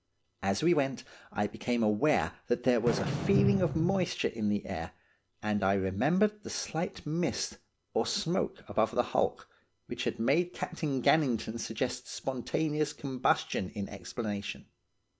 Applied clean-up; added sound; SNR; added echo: none; Fireworks; 1 dB; none.